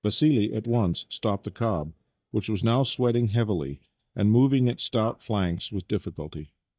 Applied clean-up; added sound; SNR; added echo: neural mask model DeepFilterNet 3.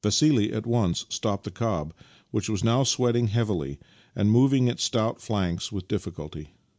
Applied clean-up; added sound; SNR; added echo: none; none; none; none.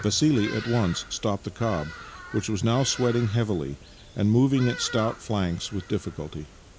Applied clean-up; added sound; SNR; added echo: none; Bird vocalization, bird call, bird song; 16 dB; none.